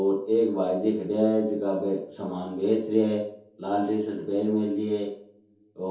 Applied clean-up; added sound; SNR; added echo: none; none; none; reverberation time 0.6 s.